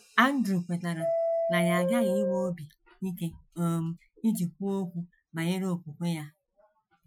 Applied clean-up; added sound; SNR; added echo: classical method Wiener filter.